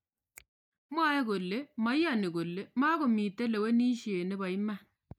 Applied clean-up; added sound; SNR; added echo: neural mask model DeepFilterNet 3.